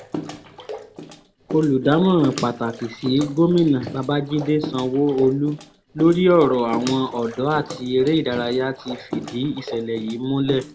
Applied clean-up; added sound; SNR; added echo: none; Bathtub (filling or washing) / Water / Splash, splatter; 13 dB; none.